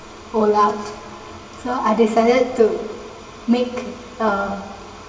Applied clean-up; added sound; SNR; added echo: none; none; none; reverberation time 2.3 s.